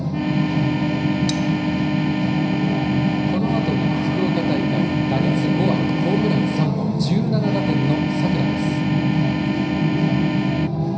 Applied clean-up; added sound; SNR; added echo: none; Organ; 3 dB; reverberation time 0.5 s.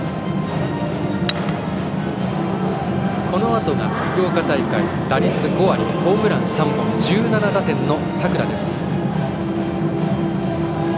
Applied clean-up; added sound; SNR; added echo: none; none; none; none.